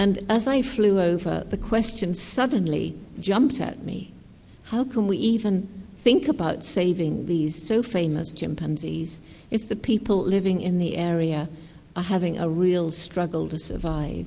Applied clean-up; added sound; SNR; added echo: none; none; none; none.